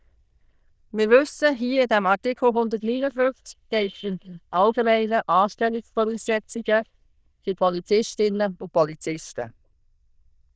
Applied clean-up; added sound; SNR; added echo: neural diffusion model UNIVERSE++.